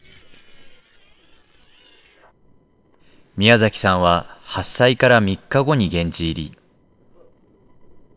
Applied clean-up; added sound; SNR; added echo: neural separator model SepFormer WHAM!.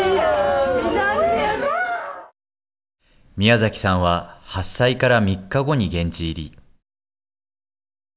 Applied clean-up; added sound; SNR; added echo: none; none; none; none.